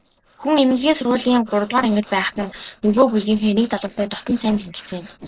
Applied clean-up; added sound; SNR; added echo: neural separator model SepFormer DNS4.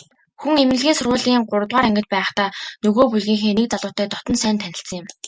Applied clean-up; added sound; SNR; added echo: none; none; none; none.